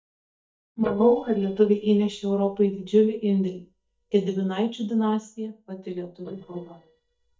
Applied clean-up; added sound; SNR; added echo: neural mask model DeepFilterNet 3.